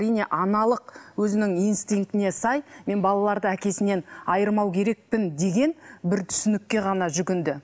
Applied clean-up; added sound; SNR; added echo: none; none; none; none.